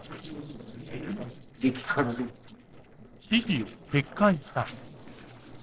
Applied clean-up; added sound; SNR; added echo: neural separator model SepFormer DNS4.